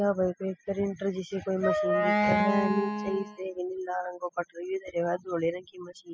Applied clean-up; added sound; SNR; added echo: classical method spectral subtraction.